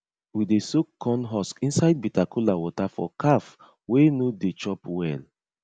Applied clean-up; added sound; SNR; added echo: none; none; none; none.